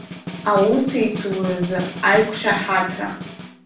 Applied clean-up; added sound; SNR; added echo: none; Snare drum; 11 dB; reverberation time 0.3 s.